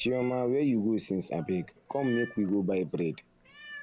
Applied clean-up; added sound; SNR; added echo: none; Meow; 18 dB; none.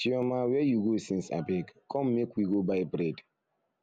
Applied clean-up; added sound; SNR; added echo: none; none; none; none.